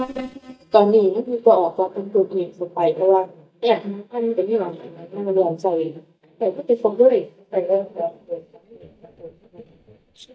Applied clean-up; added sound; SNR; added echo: neural mask model DeepFilterNet 3.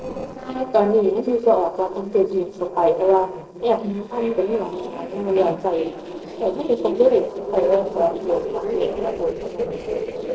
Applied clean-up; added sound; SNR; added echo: neural separator model SepFormer DNS4.